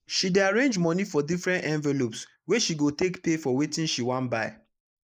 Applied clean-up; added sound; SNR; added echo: neural mask model Resemble Enhance denoiser.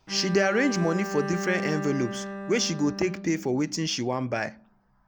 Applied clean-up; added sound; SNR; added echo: none; Bowed string instrument; 8 dB; none.